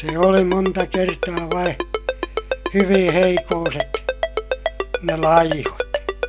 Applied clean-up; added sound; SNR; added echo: none; Ringtone; 4 dB; none.